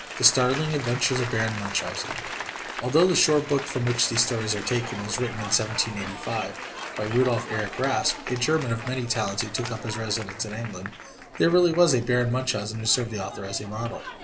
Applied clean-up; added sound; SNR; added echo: none; Applause / Cheering; 10 dB; none.